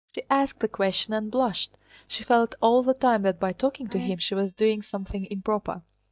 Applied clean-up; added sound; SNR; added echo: neural mask model DeepFilterNet 3.